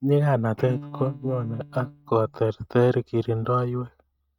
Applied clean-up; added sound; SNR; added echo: neural mask model DeepFilterNet 3.